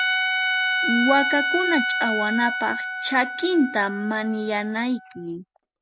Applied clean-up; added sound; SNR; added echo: none; Trumpet; 1 dB; none.